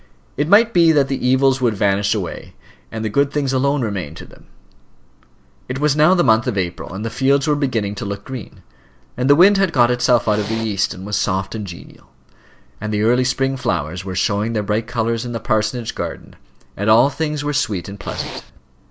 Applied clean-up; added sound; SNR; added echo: none; Zipper (clothing); 11 dB; none.